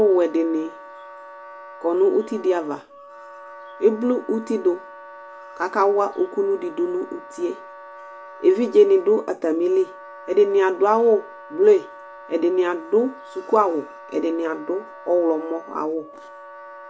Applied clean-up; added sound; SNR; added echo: none; Wind instrument, woodwind instrument; 18 dB; none.